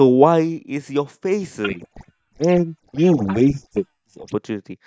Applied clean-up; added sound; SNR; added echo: neural mask model DeepFilterNet 3.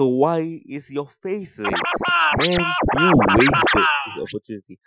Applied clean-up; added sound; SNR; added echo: classical method Wiener filter.